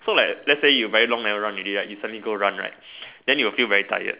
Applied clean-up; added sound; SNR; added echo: none; none; none; none.